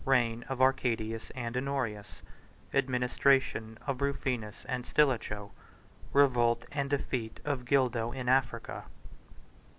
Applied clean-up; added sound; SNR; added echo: none; none; none; none.